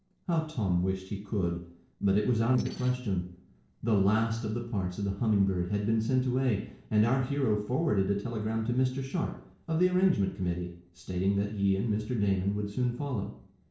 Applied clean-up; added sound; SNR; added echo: neural separator model SepFormer DNS4.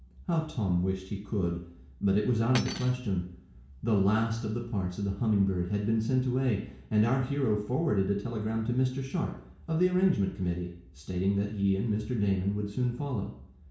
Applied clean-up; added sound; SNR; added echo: none; Cutlery, silverware; 14 dB; reverberation time 0.6 s.